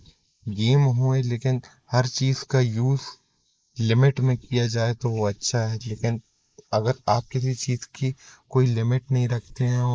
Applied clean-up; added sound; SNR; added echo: neural mask model Resemble Enhance denoiser.